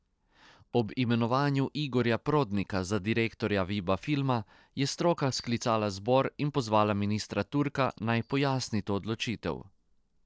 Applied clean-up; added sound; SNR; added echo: neural separator model SepFormer DNS4.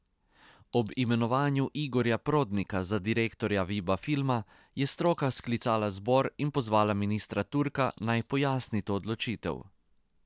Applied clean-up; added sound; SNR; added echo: none; Coin (dropping); 12 dB; none.